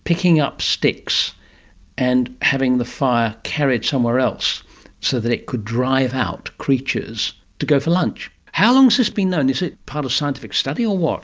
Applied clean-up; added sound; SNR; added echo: none; none; none; none.